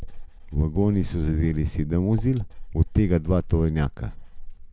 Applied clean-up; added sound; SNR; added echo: none; Writing; 10 dB; none.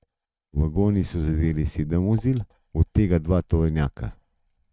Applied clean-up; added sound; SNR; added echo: neural mask model RNNoise.